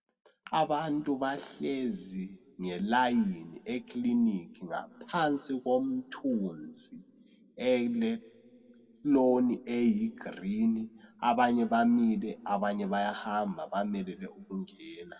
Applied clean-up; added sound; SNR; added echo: none; none; none; reverberation time 1.9 s.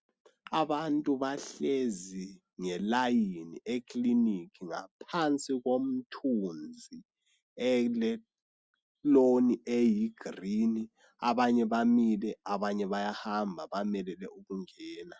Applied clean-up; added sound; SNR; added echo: none; none; none; none.